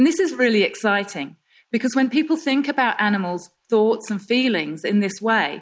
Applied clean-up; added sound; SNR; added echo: neural mask model Resemble Enhance denoiser.